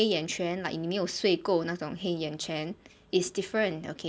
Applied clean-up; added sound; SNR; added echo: none; none; none; none.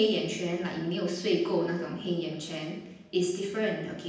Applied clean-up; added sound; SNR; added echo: none; none; none; reverberation time 0.9 s.